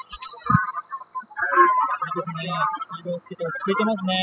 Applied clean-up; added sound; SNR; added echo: classical method spectral subtraction.